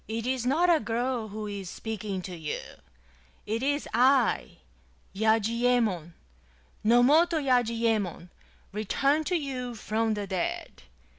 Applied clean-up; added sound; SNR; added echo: none; none; none; none.